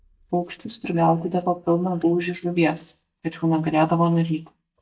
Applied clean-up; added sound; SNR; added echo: neural mask model DeepFilterNet 3.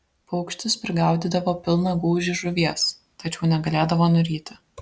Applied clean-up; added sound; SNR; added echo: none; none; none; none.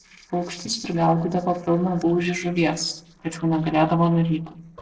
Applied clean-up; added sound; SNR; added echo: neural separator model SepFormer DNS4.